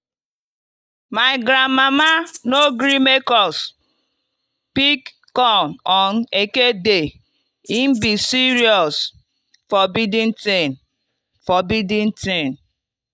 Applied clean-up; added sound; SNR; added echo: neural mask model DeepFilterNet 3.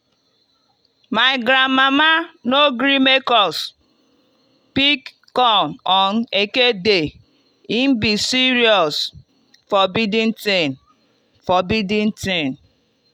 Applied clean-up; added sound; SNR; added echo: none; none; none; none.